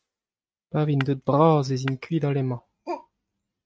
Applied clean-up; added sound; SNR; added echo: neural mask model RNNoise.